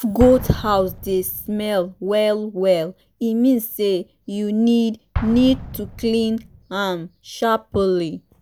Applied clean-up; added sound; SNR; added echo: none; Explosion; 14 dB; none.